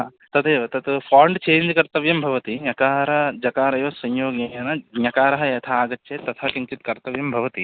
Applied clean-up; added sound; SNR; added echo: none; none; none; none.